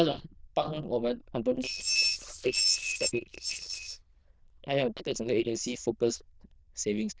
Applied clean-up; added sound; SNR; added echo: neural diffusion model UNIVERSE++.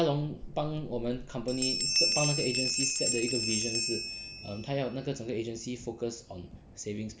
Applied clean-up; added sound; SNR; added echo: none; Bell; 0 dB; none.